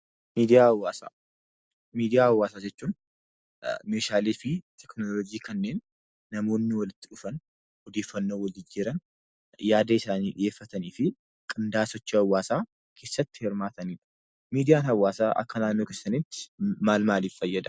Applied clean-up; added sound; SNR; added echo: none; none; none; none.